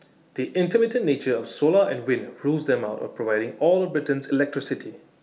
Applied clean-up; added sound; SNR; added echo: none; none; none; none.